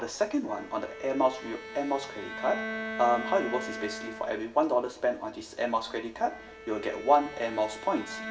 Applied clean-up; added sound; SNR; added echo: none; Bowed string instrument; 11 dB; reverberation time 3.0 s.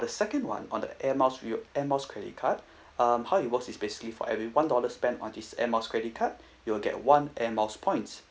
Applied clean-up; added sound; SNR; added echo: none; none; none; none.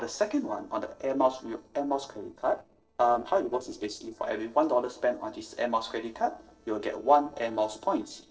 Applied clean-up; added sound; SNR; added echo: neural separator model SepFormer DNS4.